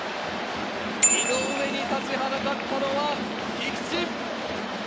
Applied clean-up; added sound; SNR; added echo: none; Bicycle bell; 2 dB; none.